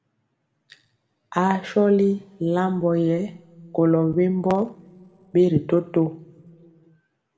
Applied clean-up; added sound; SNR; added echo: none; none; none; reverberation time 1.5 s.